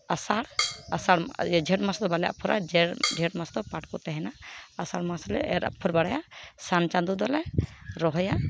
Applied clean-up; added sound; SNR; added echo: none; Drum kit; 9 dB; none.